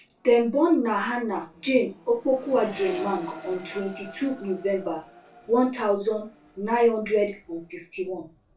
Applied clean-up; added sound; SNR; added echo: none; Accelerating, revving, vroom; 19 dB; reverberation time 0.2 s.